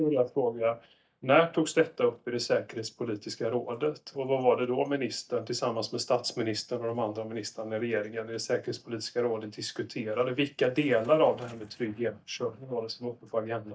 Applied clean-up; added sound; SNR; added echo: neural mask model DeepFilterNet 3.